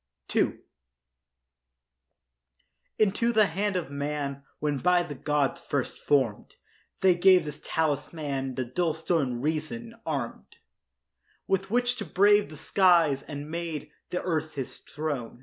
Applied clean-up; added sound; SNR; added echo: none; none; none; none.